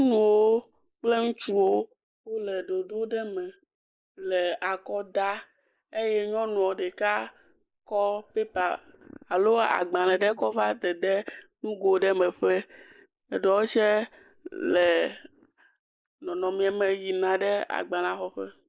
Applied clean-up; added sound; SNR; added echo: neural mask model Resemble Enhance denoiser.